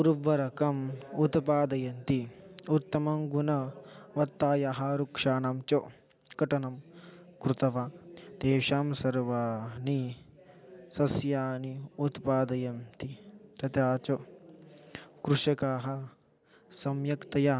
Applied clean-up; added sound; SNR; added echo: none; none; none; none.